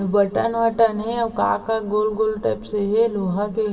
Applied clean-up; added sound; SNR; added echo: none; none; none; reverberation time 2.0 s.